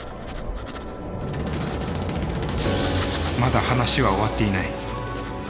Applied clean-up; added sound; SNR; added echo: none; Writing; 13 dB; none.